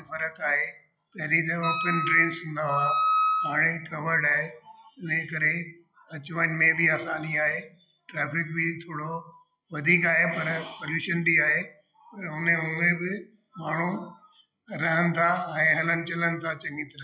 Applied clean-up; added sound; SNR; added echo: classical method log-MMSE.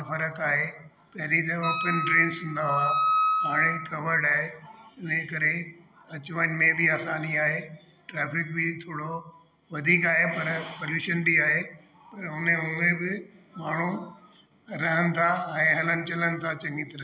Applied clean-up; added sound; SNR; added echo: none; Wind instrument, woodwind instrument; 1 dB; none.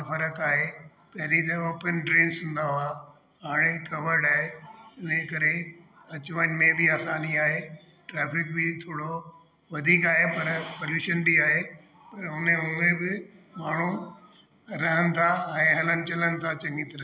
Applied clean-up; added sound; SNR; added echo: none; none; none; none.